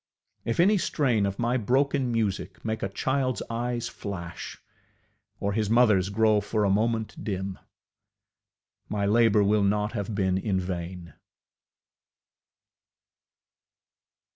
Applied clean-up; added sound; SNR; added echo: none; none; none; none.